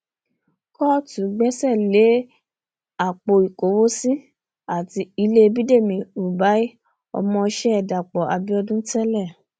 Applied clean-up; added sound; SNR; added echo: none; none; none; none.